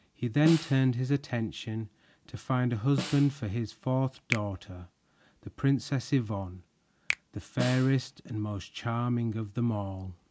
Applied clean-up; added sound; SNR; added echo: none; Snare drum + Finger snapping; 12 dB; none.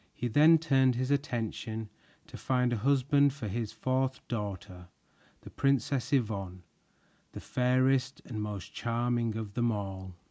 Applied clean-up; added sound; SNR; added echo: none; none; none; none.